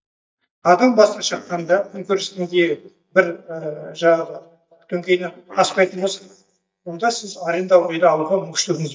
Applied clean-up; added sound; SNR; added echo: neural mask model DeepFilterNet 3.